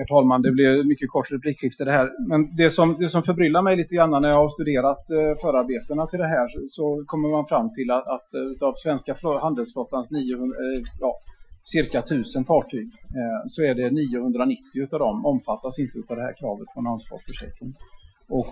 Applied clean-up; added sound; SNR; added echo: classical method Wiener filter.